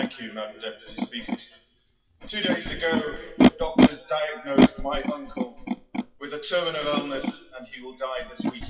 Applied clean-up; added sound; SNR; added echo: classical method WPE with log-MMSE.